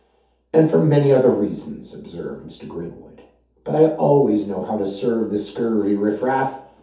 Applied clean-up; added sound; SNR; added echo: none; none; none; reverberation time 0.5 s.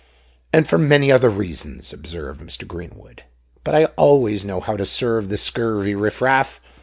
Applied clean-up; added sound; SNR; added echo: none; none; none; none.